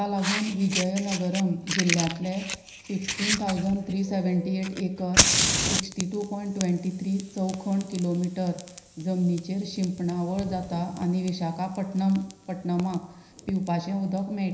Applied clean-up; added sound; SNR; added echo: none; Fire; 4 dB; reverberation time 0.9 s.